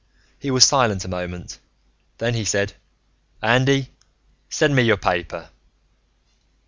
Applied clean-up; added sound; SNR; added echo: none; none; none; none.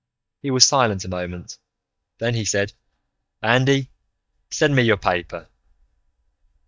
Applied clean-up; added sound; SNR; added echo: neural mask model DeepFilterNet 3.